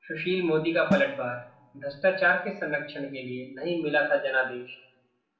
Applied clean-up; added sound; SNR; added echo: none; Snare drum; 10 dB; reverberation time 0.5 s.